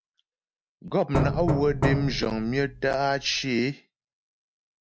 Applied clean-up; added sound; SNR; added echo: none; Knock; 1 dB; none.